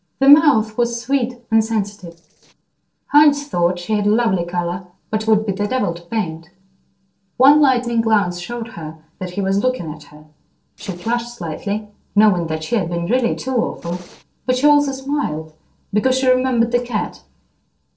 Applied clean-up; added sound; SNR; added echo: neural separator model SepFormer DNS4.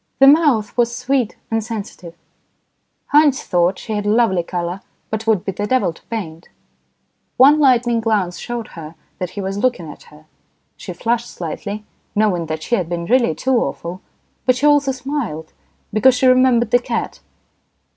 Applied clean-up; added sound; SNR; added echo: none; none; none; none.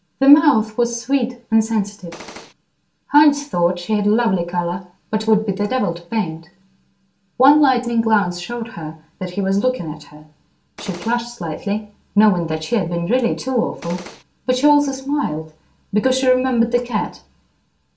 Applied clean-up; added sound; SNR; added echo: none; Gunshot, gunfire; 16 dB; reverberation time 0.3 s.